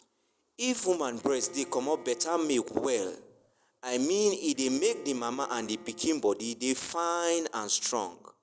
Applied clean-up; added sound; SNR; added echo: none; Bowed string instrument; 20 dB; none.